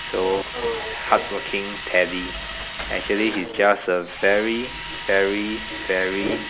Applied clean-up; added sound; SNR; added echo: none; Drill; 10 dB; none.